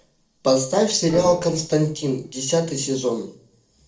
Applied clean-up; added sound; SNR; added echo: neural separator model SepFormer DNS4.